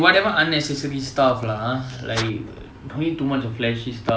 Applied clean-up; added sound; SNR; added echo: none; none; none; none.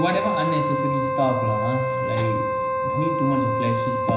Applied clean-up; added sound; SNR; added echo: none; Wind instrument, woodwind instrument; -1 dB; reverberation time 0.9 s.